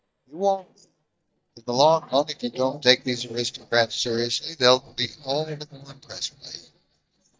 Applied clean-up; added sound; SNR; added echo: neural mask model DeepFilterNet 3.